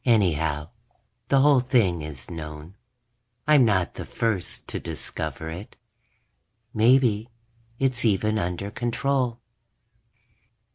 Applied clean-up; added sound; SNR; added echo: none; none; none; none.